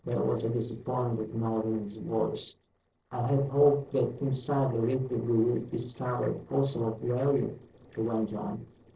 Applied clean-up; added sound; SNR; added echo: neural separator model SepFormer DNS4.